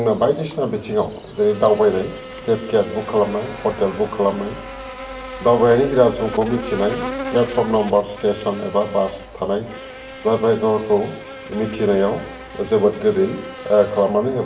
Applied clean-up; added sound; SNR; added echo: none; Buzz; 14 dB; reverberation time 0.7 s.